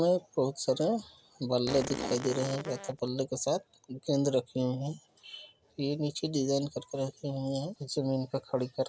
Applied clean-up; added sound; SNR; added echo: none; Fart; 7 dB; none.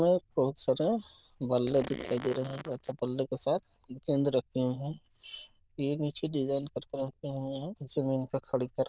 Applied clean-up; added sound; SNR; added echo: neural diffusion model UNIVERSE++.